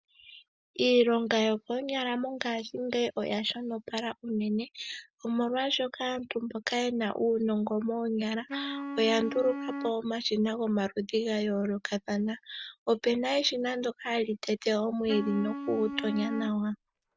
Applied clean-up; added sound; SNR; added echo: none; Wind instrument, woodwind instrument; 9 dB; none.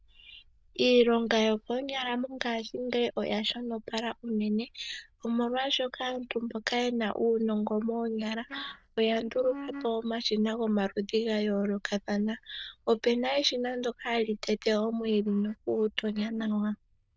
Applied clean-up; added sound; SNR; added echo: neural diffusion model UNIVERSE++.